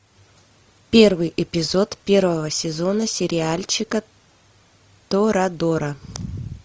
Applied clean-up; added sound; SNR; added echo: none; none; none; none.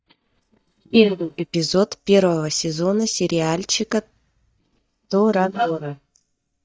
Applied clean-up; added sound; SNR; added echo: neural mask model DeepFilterNet 3.